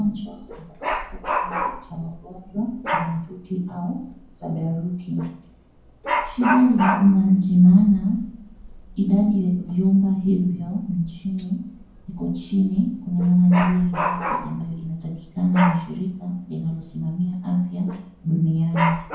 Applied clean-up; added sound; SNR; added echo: none; Dog; 9 dB; reverberation time 0.9 s.